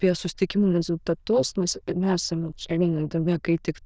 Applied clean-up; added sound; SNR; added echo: neural diffusion model UNIVERSE++.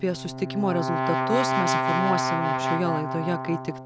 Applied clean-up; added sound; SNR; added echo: none; Brass instrument; -1 dB; none.